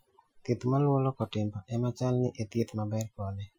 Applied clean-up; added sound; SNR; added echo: classical method Wiener filter.